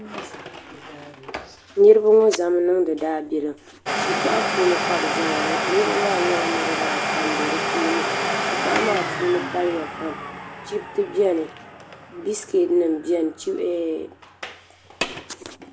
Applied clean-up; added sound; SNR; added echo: none; Domestic sounds, home sounds; 4 dB; none.